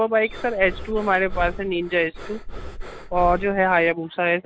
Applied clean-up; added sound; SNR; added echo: none; Breathing; 10 dB; none.